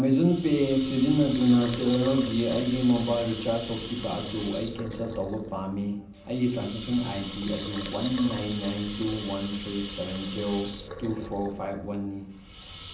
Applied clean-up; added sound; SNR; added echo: none; Water tap, faucet / Liquid; 13 dB; reverberation time 0.6 s.